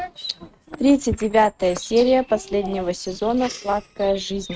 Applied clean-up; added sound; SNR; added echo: neural mask model RNNoise.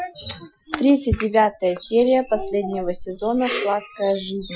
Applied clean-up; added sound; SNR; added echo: classical method Wiener filter.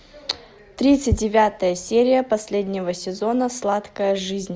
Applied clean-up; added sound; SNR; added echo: none; none; none; none.